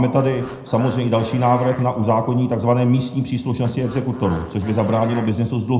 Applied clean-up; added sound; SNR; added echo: none; Fart; 17 dB; reverberation time 0.7 s.